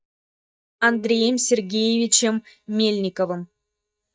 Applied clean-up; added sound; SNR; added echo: neural mask model DeepFilterNet 3.